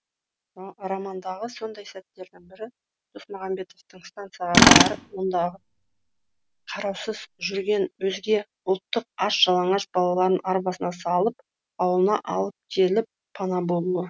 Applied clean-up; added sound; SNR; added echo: none; Tools; -4 dB; none.